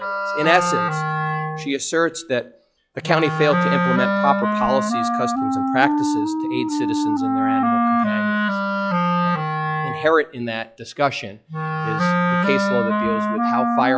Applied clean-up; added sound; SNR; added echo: classical method log-MMSE.